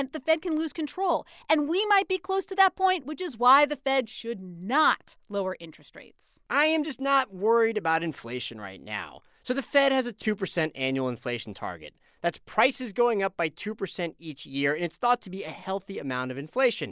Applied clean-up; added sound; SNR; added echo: none; none; none; none.